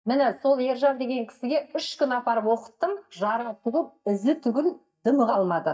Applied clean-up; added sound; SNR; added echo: neural mask model DeepFilterNet 3.